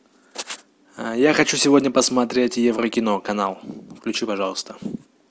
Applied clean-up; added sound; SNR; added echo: none; none; none; none.